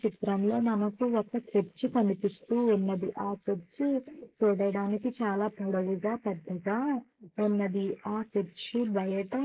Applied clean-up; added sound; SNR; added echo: neural mask model Resemble Enhance denoiser.